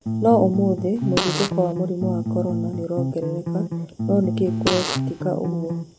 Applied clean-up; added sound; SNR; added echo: none; Bass guitar + Fart; 2 dB; none.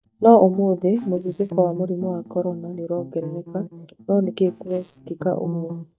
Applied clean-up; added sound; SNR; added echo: neural mask model DeepFilterNet 3.